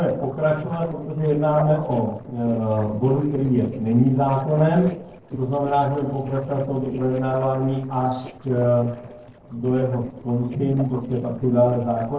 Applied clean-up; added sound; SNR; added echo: neural separator model SepFormer DNS4.